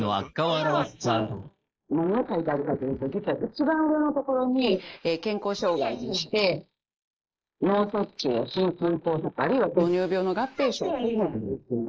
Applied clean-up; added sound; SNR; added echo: neural mask model Resemble Enhance denoiser.